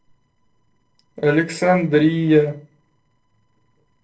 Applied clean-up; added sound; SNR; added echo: neural separator model SepFormer DNS4.